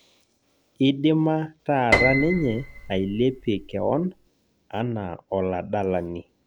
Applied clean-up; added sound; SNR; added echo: none; Piano; 3 dB; none.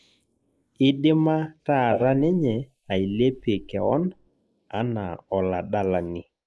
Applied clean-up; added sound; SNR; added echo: neural mask model Resemble Enhance denoiser.